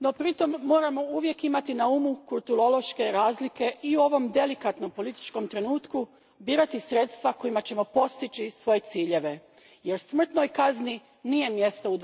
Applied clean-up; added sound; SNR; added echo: none; none; none; none.